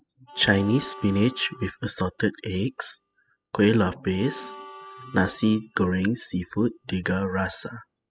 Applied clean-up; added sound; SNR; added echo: classical method spectral subtraction.